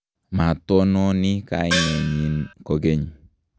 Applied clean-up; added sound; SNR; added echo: none; Gong; 5 dB; none.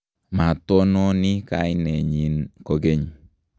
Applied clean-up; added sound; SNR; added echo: none; none; none; none.